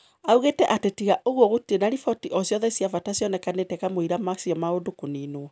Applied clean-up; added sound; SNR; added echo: none; none; none; none.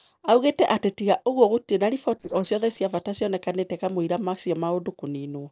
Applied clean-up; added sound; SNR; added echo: neural separator model SepFormer DNS4.